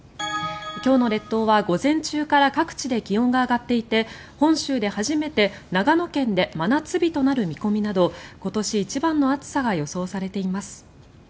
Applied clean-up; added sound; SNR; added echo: none; none; none; none.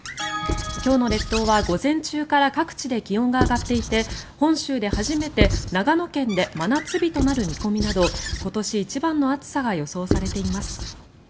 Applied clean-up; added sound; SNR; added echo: none; Squeak / Writing; 6 dB; none.